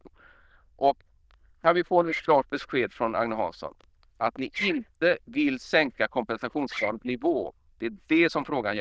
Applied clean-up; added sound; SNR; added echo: neural diffusion model UNIVERSE++.